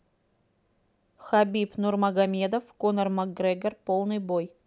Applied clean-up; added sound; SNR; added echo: none; none; none; none.